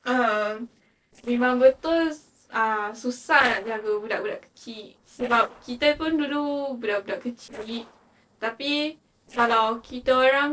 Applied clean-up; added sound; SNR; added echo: neural separator model SepFormer DNS4.